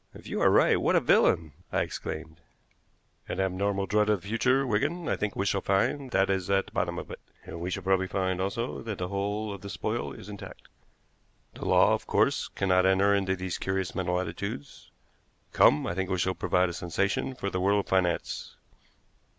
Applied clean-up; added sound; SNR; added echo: none; none; none; none.